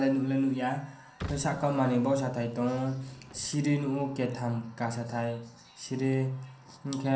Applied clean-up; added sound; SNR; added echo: none; Car; 15 dB; reverberation time 0.6 s.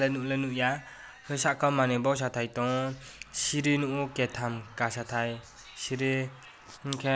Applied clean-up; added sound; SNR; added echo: none; none; none; none.